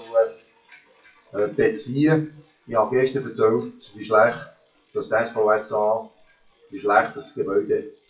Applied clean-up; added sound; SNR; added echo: classical method WPE with log-MMSE.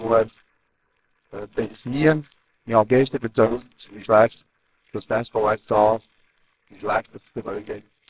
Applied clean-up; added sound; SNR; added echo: neural separator model SepFormer WHAMR!.